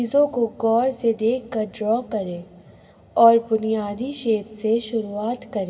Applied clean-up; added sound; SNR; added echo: none; none; none; reverberation time 1.1 s.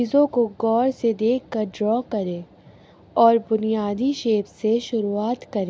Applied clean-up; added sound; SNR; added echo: none; none; none; none.